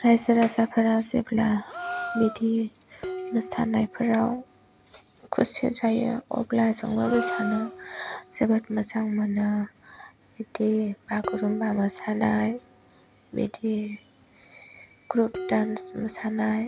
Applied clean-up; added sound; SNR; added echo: none; Gasp + Dishes, pots, and pans; 14 dB; none.